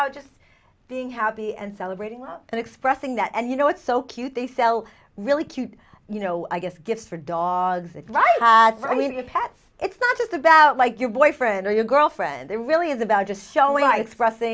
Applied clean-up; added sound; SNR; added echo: none; none; none; none.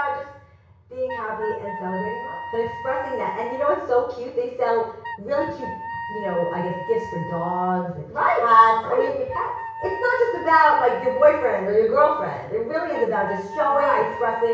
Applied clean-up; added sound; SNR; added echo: none; Wind instrument, woodwind instrument; 13 dB; reverberation time 0.6 s.